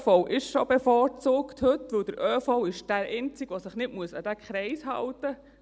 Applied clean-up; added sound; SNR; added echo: none; none; none; none.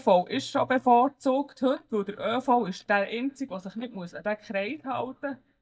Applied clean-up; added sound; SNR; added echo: neural mask model DeepFilterNet 3.